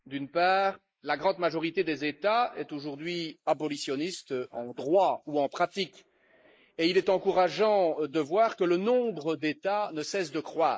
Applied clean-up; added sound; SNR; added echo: neural mask model Resemble Enhance denoiser.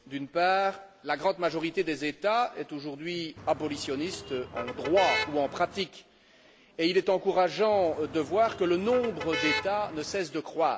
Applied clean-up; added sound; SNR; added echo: none; Motor vehicle (road); 8 dB; none.